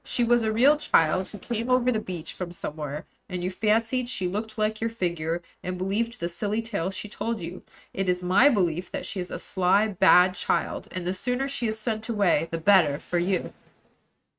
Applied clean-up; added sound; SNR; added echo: neural mask model RNNoise.